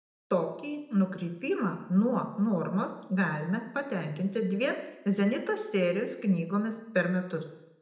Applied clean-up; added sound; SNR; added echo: none; none; none; reverberation time 0.7 s.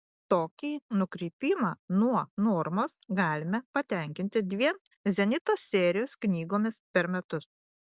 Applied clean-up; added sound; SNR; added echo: none; none; none; none.